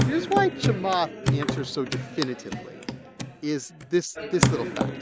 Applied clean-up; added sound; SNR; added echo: none; Hands / Wood; 0 dB; none.